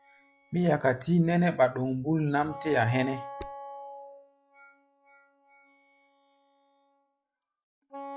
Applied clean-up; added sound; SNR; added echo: classical method log-MMSE.